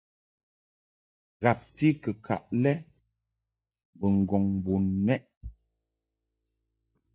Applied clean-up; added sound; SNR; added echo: neural mask model DeepFilterNet 3.